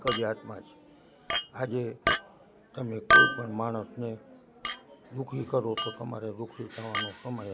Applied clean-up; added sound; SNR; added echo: none; Chink, clink; -4 dB; none.